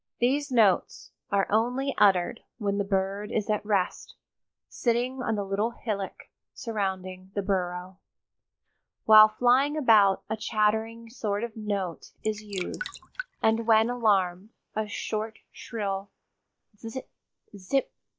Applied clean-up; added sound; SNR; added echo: neural mask model DeepFilterNet 3.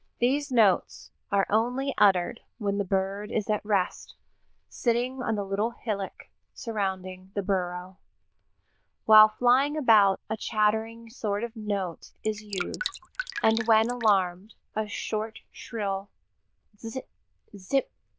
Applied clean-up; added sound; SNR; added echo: neural diffusion model UNIVERSE++.